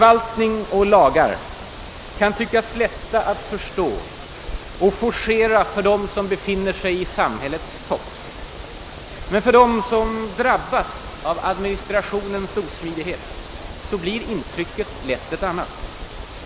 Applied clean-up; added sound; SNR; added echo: none; none; none; none.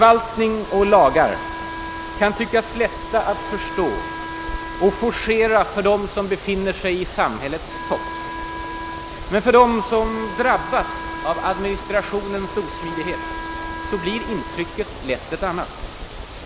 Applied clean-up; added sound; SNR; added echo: none; Wind instrument, woodwind instrument; 12 dB; none.